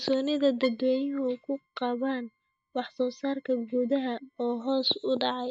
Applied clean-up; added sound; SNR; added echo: neural mask model DeepFilterNet 3.